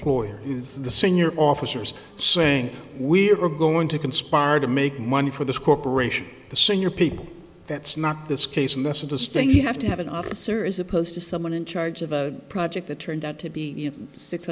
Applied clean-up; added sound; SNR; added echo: none; none; none; none.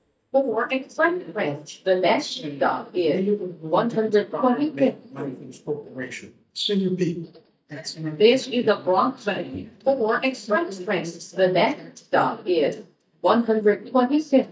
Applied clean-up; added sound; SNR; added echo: neural mask model DeepFilterNet 3.